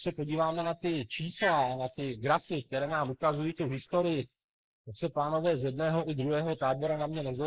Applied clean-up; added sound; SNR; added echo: neural mask model Resemble Enhance denoiser.